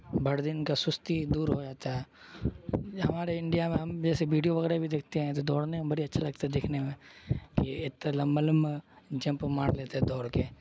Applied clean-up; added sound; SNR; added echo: none; none; none; none.